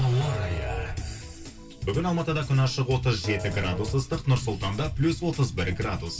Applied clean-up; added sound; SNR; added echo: none; Musical instrument; 14 dB; reverberation time 0.1 s.